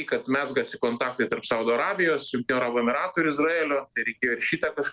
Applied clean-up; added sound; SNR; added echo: none; none; none; none.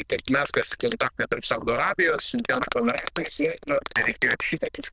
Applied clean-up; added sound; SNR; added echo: neural diffusion model UNIVERSE++.